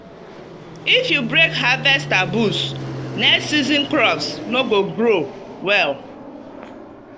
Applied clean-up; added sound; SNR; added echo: none; Fixed-wing aircraft, airplane; 11 dB; none.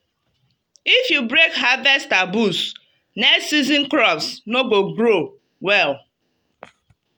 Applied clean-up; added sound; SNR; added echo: none; none; none; none.